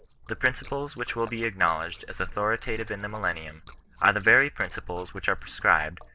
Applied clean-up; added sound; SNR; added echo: neural separator model SepFormer DNS4.